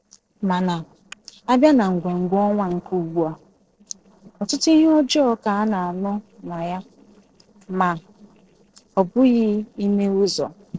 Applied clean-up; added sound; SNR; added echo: neural separator model SepFormer DNS4.